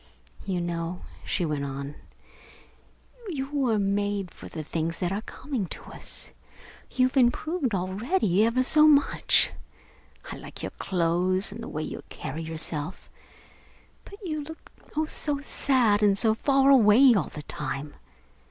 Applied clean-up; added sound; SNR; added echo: none; none; none; none.